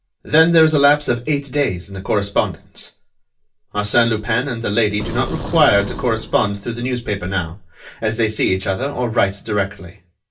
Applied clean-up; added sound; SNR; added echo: none; Boom; 10 dB; reverberation time 0.2 s.